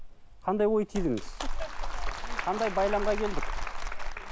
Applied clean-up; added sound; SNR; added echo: none; Fire; 1 dB; none.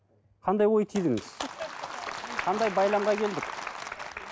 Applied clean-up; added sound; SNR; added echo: none; none; none; none.